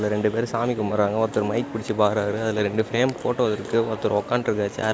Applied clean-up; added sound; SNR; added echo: none; none; none; none.